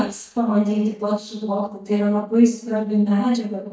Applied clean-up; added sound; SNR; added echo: neural mask model DeepFilterNet 3.